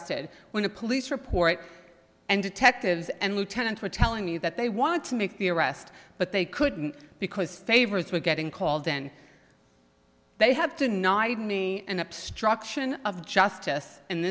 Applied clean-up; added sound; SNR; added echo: none; none; none; none.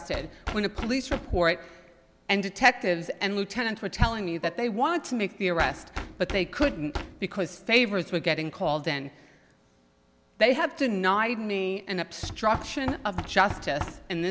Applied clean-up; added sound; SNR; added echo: none; Bowed string instrument + Knock; 13 dB; none.